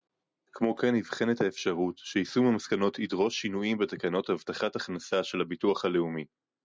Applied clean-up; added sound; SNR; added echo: none; none; none; none.